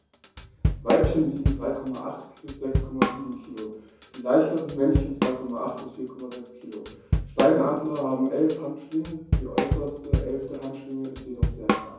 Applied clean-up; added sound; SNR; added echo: none; Drum / Drum kit; 2 dB; reverberation time 0.6 s.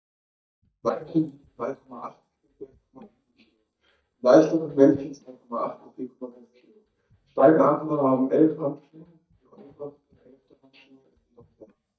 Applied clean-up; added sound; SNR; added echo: neural mask model DeepFilterNet 3.